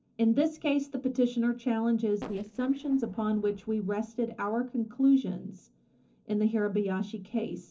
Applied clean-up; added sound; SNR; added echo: neural separator model SepFormer DNS4.